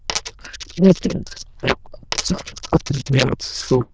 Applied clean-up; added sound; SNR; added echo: neural diffusion model UNIVERSE++.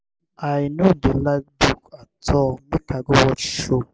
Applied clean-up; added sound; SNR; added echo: none; none; none; none.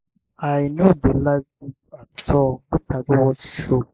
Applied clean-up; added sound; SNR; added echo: neural mask model Resemble Enhance denoiser.